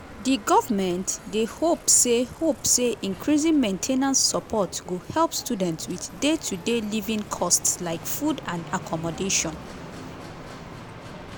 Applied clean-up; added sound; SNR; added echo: none; Bicycle; 16 dB; none.